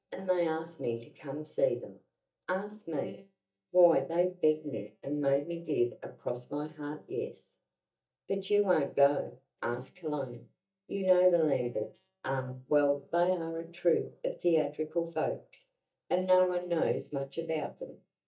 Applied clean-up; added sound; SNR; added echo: neural mask model DeepFilterNet 3.